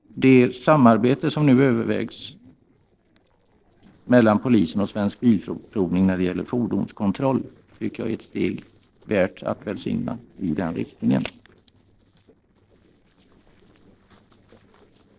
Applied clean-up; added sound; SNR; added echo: neural separator model SepFormer DNS4.